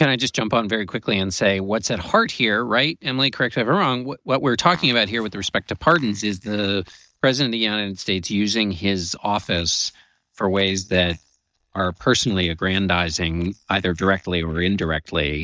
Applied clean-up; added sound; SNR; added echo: neural mask model DeepFilterNet 3.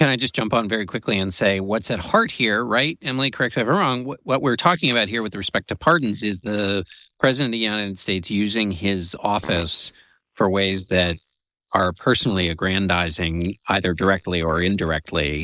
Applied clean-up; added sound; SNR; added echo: neural mask model Resemble Enhance denoiser.